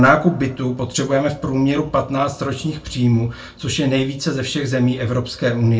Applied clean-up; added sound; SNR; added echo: none; none; none; reverberation time 0.2 s.